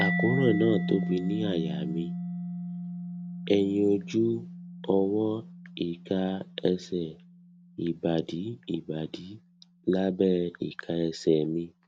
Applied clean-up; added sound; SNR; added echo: none; Mallet percussion; 7 dB; none.